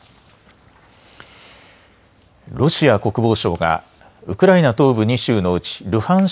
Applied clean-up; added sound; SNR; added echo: none; none; none; none.